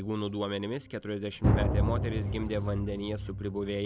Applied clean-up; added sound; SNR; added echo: none; Drum; -2 dB; none.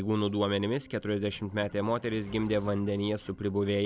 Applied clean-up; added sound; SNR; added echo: none; none; none; none.